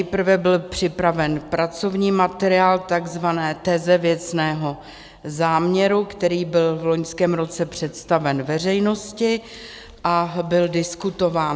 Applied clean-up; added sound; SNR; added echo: none; none; none; none.